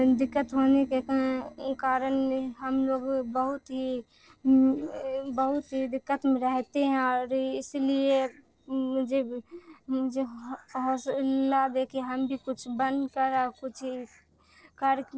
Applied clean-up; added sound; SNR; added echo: neural separator model SepFormer DNS4.